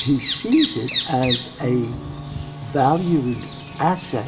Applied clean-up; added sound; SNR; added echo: none; Bird vocalization, bird call, bird song; 2 dB; reverberation time 2.6 s.